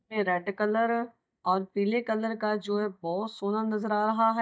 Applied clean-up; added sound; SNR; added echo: neural mask model DeepFilterNet 3.